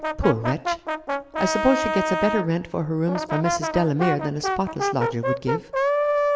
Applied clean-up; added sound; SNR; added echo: none; Brass instrument; 1 dB; none.